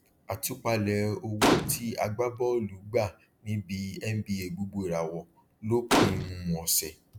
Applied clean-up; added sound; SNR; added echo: none; Gunshot, gunfire; -2 dB; none.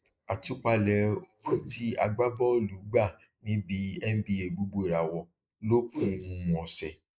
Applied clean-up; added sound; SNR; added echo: neural mask model Resemble Enhance denoiser.